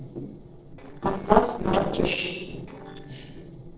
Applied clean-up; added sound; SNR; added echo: neural separator model SepFormer DNS4.